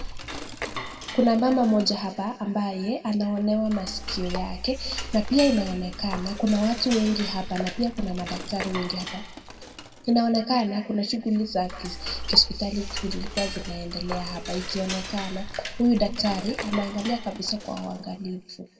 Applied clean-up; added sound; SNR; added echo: none; Cutlery, silverware / Dishes, pots, and pans; 9 dB; reverberation time 1.3 s.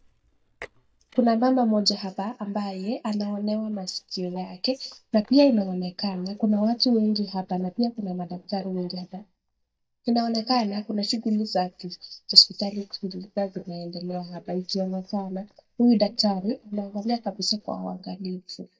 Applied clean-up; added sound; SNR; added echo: neural mask model DeepFilterNet 3.